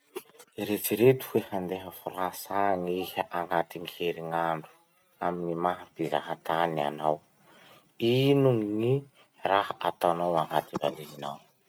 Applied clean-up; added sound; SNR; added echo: none; none; none; none.